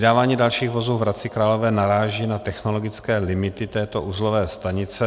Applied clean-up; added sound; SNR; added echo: none; none; none; none.